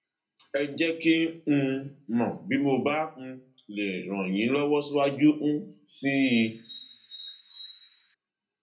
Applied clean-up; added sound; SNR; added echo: none; Bird; 15 dB; reverberation time 0.3 s.